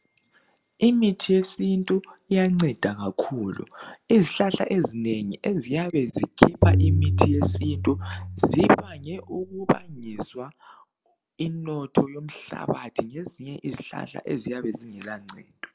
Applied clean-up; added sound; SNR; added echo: none; Tabla; 0 dB; none.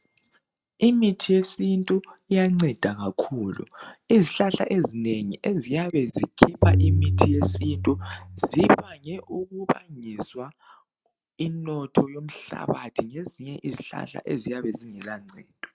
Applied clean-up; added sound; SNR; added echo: neural mask model RNNoise.